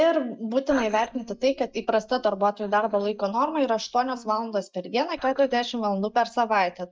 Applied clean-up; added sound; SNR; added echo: neural mask model DeepFilterNet 3.